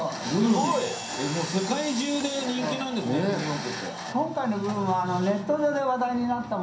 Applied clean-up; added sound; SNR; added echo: none; Camera; 13 dB; reverberation time 0.6 s.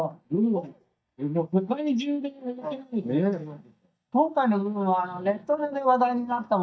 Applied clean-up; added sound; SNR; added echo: neural mask model DeepFilterNet 3.